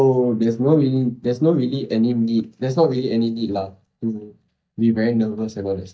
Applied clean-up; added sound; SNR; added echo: neural mask model DeepFilterNet 3.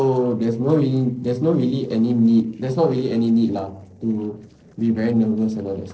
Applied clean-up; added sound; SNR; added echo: neural separator model SepFormer DNS4.